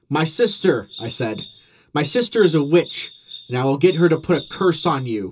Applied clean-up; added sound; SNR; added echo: none; Bird vocalization, bird call, bird song; 19 dB; reverberation time 0.2 s.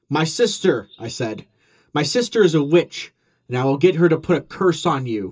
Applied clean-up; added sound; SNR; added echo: neural mask model DeepFilterNet 3.